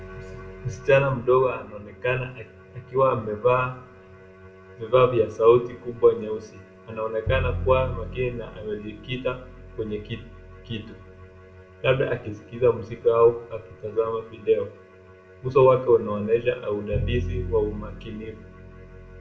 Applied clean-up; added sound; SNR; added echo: none; Bowed string instrument; 13 dB; reverberation time 0.5 s.